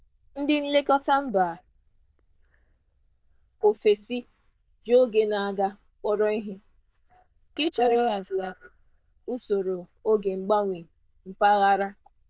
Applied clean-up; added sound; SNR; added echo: neural diffusion model UNIVERSE++.